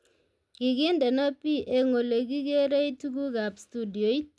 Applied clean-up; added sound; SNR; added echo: none; none; none; none.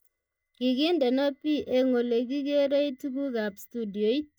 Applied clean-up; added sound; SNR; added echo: neural mask model DeepFilterNet 3.